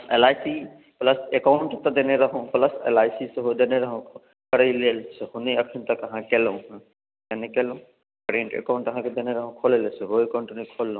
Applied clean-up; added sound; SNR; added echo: none; none; none; none.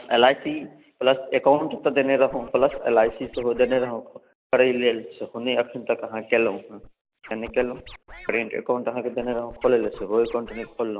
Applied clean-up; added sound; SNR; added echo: neural mask model Resemble Enhance denoiser.